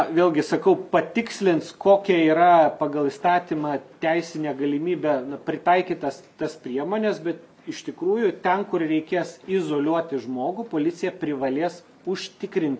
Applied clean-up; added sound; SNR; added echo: none; none; none; none.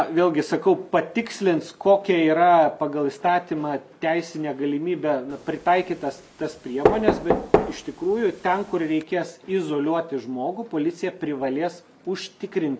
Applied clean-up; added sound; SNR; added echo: none; Knock; 3 dB; none.